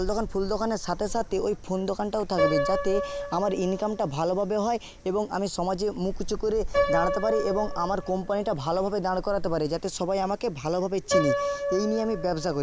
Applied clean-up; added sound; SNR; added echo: none; Wind + Piano; 4 dB; none.